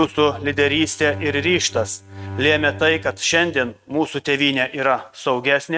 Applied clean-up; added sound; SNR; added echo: neural mask model RNNoise.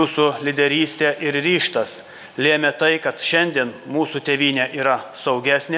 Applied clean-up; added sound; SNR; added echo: none; none; none; none.